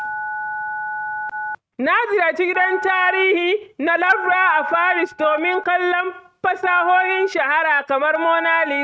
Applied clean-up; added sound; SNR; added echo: neural mask model RNNoise.